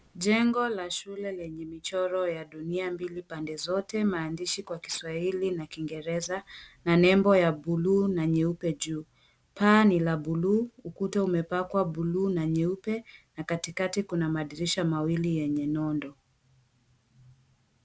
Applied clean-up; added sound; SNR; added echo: none; none; none; none.